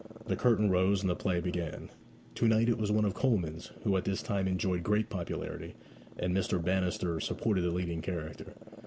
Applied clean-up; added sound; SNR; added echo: none; Growling; 20 dB; none.